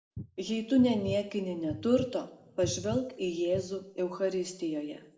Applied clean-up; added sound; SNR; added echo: none; Bass guitar; 12 dB; reverberation time 0.7 s.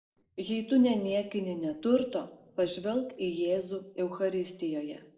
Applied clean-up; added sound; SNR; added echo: neural separator model SepFormer DNS4.